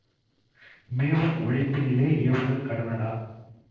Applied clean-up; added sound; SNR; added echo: neural separator model SepFormer DNS4.